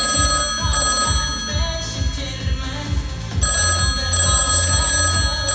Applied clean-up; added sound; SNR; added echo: none; Telephone; -1 dB; reverberation time 1.1 s.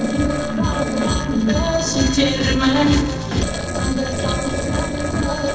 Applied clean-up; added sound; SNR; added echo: neural separator model SepFormer DNS4.